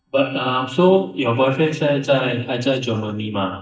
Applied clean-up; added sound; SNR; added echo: neural mask model DeepFilterNet 3.